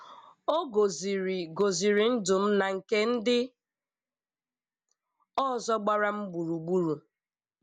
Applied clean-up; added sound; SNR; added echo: none; none; none; none.